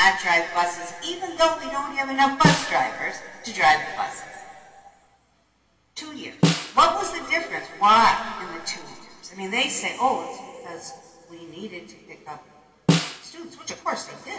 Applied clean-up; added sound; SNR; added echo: none; Snare drum; 2 dB; reverberation time 2.5 s.